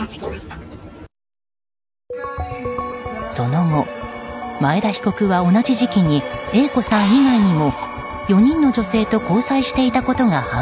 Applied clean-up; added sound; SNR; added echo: none; Drill; 12 dB; none.